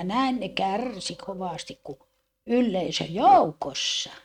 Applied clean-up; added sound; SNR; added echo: neural mask model RNNoise.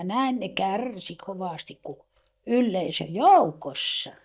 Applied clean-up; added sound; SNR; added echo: neural mask model DeepFilterNet 3.